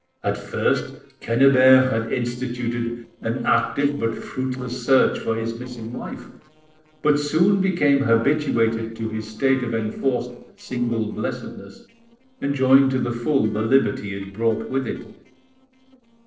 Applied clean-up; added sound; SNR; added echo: neural separator model SepFormer DNS4.